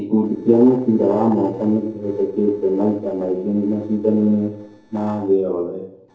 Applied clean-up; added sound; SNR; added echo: neural separator model SepFormer DNS4.